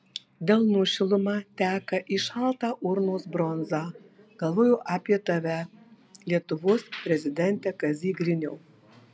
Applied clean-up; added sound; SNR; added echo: none; none; none; none.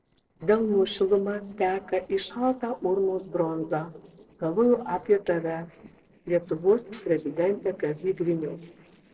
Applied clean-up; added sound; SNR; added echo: neural separator model SepFormer DNS4.